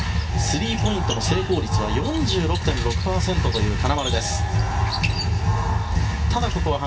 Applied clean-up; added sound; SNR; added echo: none; none; none; reverberation time 0.2 s.